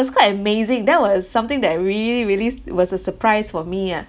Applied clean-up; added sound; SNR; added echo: none; none; none; none.